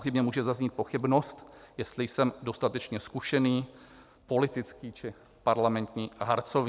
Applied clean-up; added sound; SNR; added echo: none; none; none; none.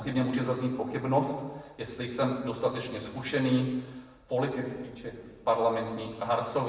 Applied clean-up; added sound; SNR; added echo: none; none; none; reverberation time 1.0 s.